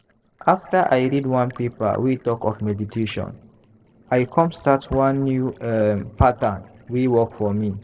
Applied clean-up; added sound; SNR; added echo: neural separator model SepFormer DNS4.